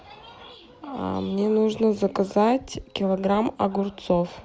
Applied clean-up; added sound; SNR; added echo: none; none; none; none.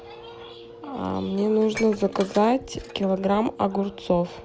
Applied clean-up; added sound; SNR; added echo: none; Wind instrument, woodwind instrument + Dishes, pots, and pans; 17 dB; none.